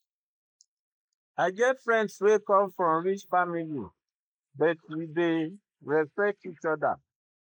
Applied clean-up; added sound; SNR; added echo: neural mask model Resemble Enhance denoiser.